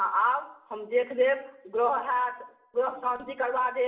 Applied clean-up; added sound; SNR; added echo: none; none; none; reverberation time 0.6 s.